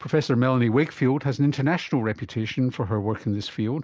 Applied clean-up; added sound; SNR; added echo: none; none; none; none.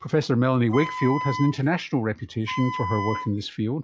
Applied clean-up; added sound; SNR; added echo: classical method log-MMSE.